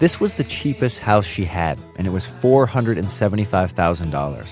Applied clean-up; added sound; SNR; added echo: none; Guitar; 17 dB; none.